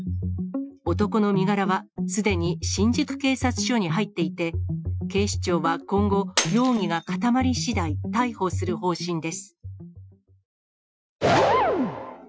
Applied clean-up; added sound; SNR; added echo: classical method Wiener filter.